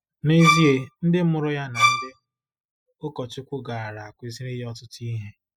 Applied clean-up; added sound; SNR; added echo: classical method spectral subtraction.